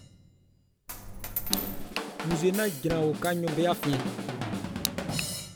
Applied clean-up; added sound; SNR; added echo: none; Drum / Drum kit + Coin (dropping); 3 dB; none.